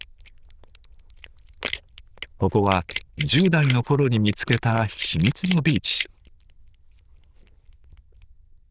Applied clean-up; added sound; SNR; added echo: neural diffusion model UNIVERSE++.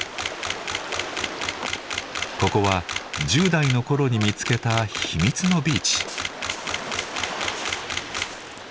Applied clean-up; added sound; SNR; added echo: none; Camera; 6 dB; none.